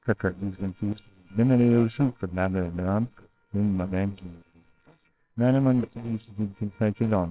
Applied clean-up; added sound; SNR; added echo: neural separator model SepFormer WHAMR!.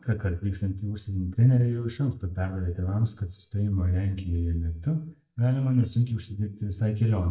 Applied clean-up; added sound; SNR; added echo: neural mask model DeepFilterNet 3.